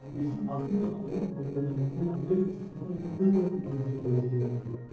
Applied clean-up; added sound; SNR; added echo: neural separator model SepFormer DNS4.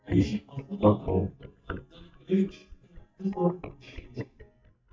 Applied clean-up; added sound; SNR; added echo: neural mask model DeepFilterNet 3.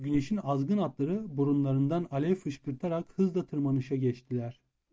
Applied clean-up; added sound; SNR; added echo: none; none; none; none.